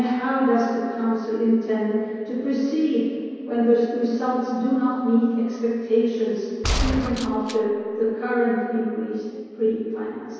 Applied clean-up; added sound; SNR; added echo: none; Gunshot, gunfire; 4 dB; reverberation time 2.2 s.